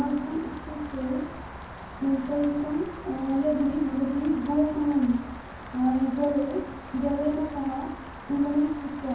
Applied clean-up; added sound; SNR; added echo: none; Rain; 13 dB; reverberation time 0.9 s.